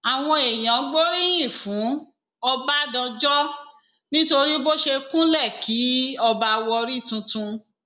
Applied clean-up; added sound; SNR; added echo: none; none; none; none.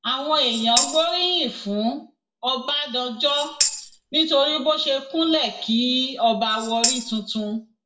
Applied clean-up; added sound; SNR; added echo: none; Tambourine; 4 dB; reverberation time 0.2 s.